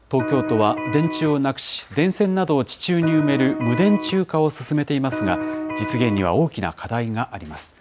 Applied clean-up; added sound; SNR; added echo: none; Electric guitar; 5 dB; none.